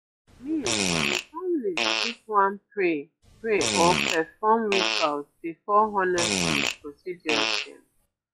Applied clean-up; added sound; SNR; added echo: classical method log-MMSE.